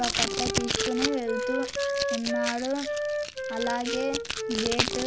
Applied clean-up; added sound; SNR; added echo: none; Packing tape, duct tape + Wind instrument, woodwind instrument; -3 dB; none.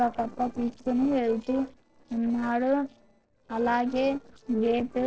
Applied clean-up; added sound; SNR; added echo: neural separator model SepFormer DNS4.